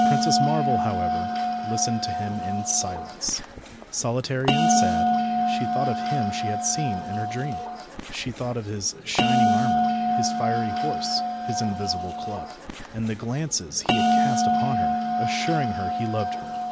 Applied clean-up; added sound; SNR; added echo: none; Bell; -4 dB; none.